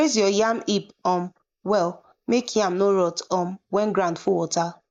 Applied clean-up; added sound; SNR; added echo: neural mask model Resemble Enhance denoiser.